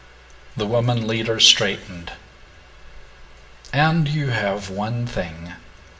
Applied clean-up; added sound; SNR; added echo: none; none; none; reverberation time 0.7 s.